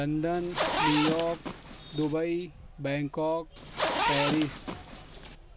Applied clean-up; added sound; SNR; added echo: none; Zipper (clothing); 0 dB; none.